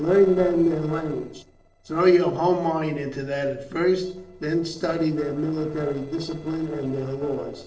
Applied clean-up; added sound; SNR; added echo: neural separator model SepFormer DNS4.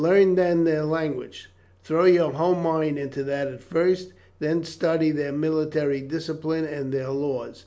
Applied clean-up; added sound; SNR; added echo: none; none; none; none.